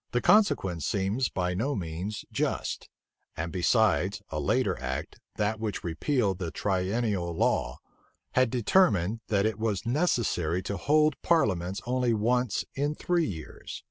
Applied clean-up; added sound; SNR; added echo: none; none; none; none.